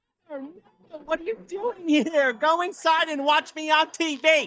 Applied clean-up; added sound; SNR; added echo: neural mask model DeepFilterNet 3.